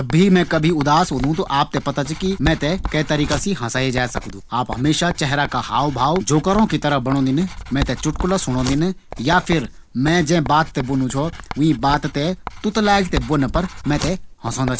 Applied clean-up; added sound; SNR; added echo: none; Writing; 11 dB; none.